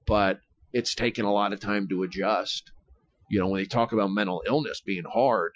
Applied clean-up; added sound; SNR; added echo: classical method Wiener filter.